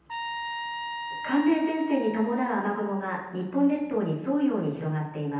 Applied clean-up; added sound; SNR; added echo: none; Trumpet; 9 dB; reverberation time 0.9 s.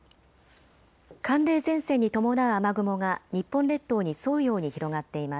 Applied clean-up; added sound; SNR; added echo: none; none; none; none.